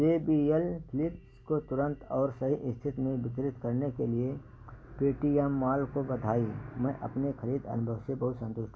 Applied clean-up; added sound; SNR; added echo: none; none; none; none.